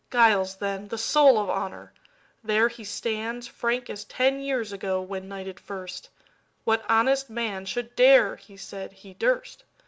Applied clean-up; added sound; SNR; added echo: none; none; none; none.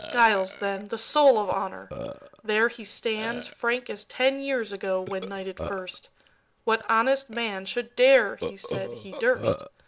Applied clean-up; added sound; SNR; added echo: none; Burping, eructation; 12 dB; none.